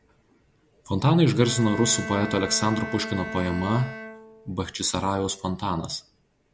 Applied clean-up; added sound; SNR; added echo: none; Bowed string instrument; 13 dB; none.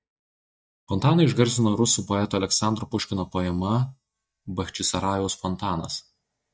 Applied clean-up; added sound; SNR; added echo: neural mask model DeepFilterNet 3.